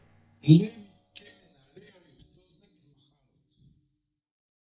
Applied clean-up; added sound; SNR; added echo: neural mask model DeepFilterNet 3.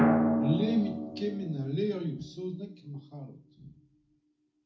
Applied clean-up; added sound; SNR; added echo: none; Drum; -2 dB; reverberation time 0.3 s.